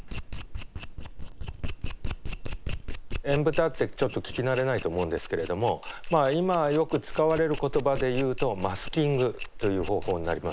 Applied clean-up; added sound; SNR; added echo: neural mask model Resemble Enhance denoiser.